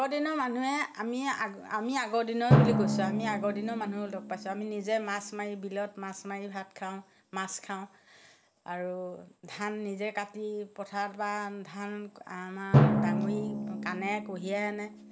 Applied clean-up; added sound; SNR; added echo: none; Drum; -1 dB; none.